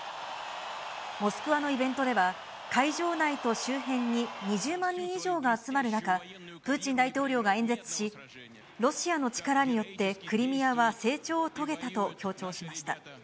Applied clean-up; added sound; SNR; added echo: none; none; none; none.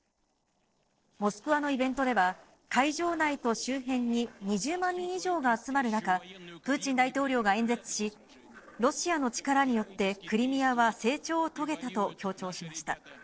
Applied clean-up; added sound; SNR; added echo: neural separator model SepFormer DNS4.